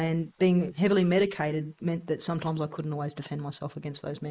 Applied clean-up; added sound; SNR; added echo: neural mask model Resemble Enhance denoiser.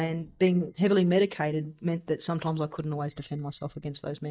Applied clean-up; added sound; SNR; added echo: neural mask model DeepFilterNet 3.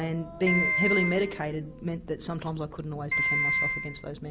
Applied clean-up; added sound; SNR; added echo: none; Piano; -3 dB; none.